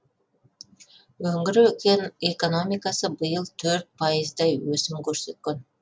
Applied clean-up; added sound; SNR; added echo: none; none; none; none.